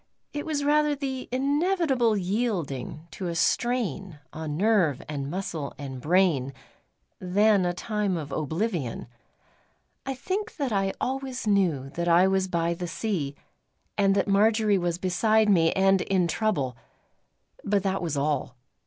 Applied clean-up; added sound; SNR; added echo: none; none; none; none.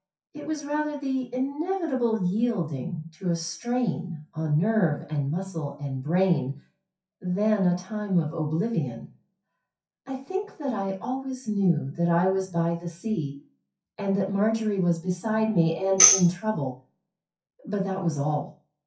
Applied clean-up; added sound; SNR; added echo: classical method WPE with log-MMSE.